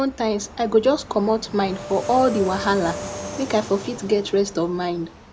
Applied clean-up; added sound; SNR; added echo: none; Fixed-wing aircraft, airplane + Wind instrument, woodwind instrument; 12 dB; none.